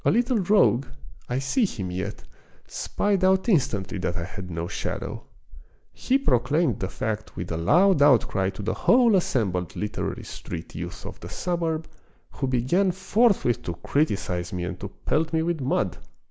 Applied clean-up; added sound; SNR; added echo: none; none; none; none.